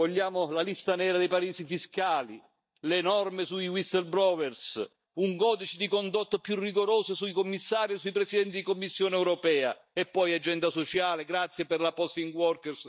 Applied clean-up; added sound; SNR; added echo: neural mask model DeepFilterNet 3.